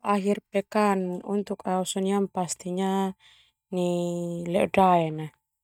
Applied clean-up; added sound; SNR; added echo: neural mask model DeepFilterNet 3.